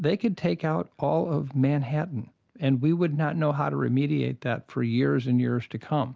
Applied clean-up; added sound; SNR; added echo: none; none; none; none.